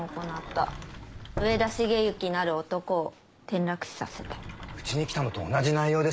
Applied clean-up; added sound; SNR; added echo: none; Sliding door; 13 dB; none.